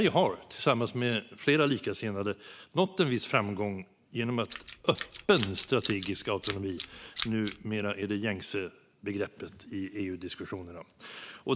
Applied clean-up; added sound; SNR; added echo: none; Tools; 12 dB; none.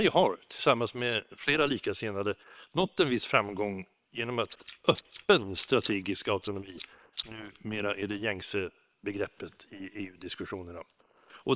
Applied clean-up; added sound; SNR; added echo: neural separator model SepFormer WHAM!.